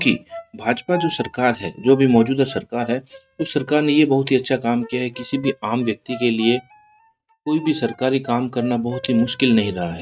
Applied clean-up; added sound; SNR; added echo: neural mask model RNNoise.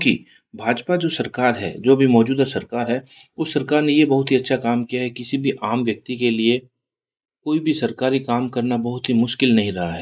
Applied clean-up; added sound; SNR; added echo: neural mask model Resemble Enhance denoiser.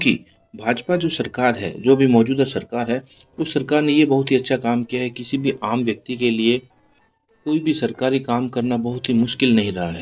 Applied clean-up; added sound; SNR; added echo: neural separator model SepFormer DNS4.